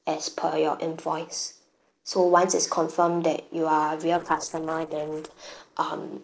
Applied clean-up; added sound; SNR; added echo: neural separator model SepFormer DNS4.